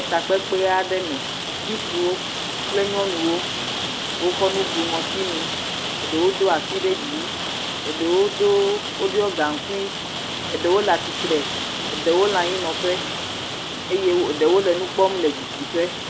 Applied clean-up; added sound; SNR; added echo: none; Rain; 4 dB; none.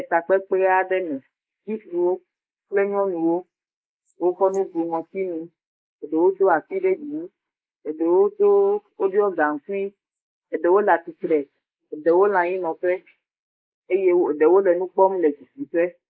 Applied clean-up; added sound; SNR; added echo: neural mask model Resemble Enhance denoiser.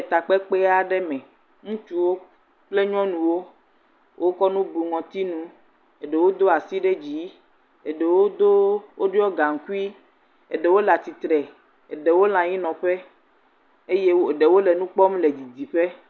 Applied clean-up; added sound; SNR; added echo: none; none; none; none.